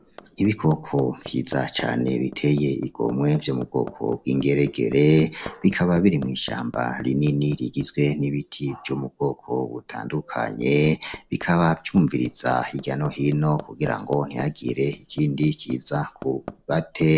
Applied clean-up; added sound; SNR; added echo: neural separator model SepFormer DNS4.